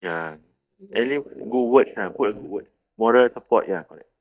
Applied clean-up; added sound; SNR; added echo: neural mask model DeepFilterNet 3.